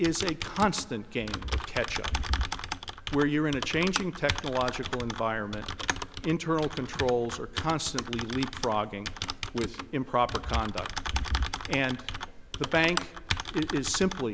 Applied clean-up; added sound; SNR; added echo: none; Typing; 4 dB; none.